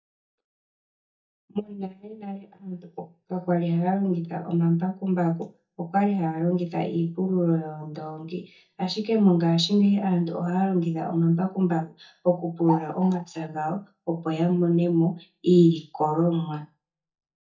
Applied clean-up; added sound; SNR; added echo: neural mask model DeepFilterNet 3.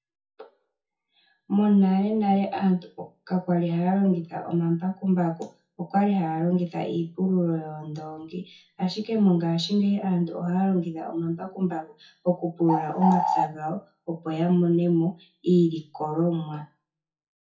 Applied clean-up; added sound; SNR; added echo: classical method WPE with log-MMSE.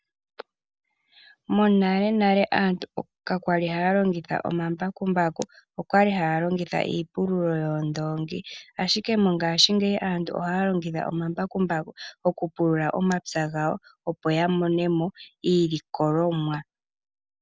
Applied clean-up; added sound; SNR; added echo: none; none; none; none.